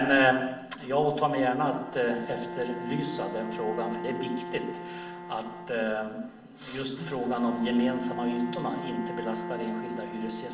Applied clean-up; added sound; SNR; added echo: none; Bowed string instrument; 9 dB; reverberation time 0.8 s.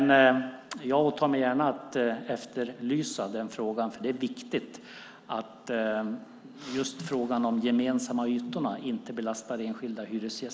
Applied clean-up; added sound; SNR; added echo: none; none; none; none.